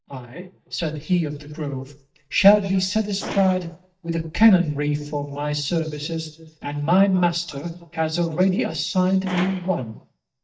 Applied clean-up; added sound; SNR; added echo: neural mask model DeepFilterNet 3.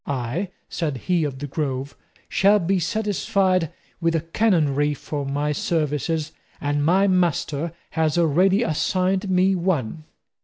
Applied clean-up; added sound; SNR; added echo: none; none; none; none.